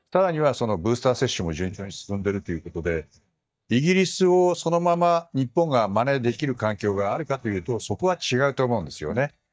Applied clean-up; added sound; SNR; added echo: neural mask model DeepFilterNet 3.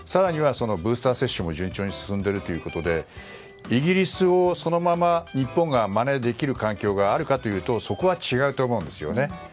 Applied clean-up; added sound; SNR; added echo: none; none; none; none.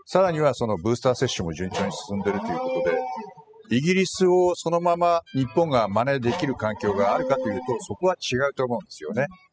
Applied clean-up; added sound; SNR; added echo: classical method spectral subtraction.